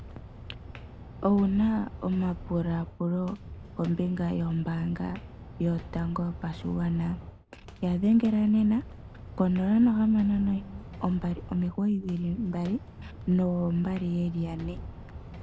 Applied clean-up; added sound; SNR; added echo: none; Walk, footsteps; 14 dB; none.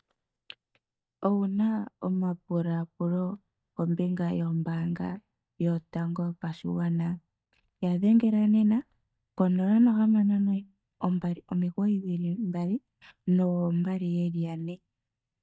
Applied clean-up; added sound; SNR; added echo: neural mask model DeepFilterNet 3.